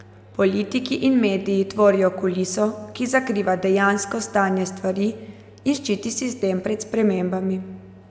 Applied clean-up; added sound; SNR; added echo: none; none; none; none.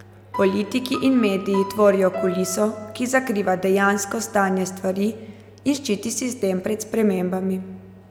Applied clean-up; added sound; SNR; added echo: none; Piano; 13 dB; none.